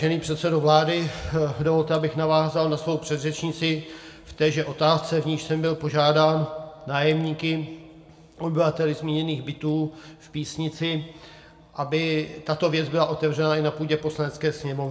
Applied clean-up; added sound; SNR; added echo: none; none; none; reverberation time 1.9 s.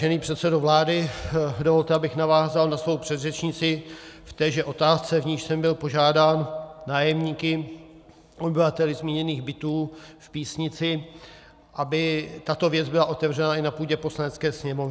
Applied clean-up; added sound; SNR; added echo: none; none; none; none.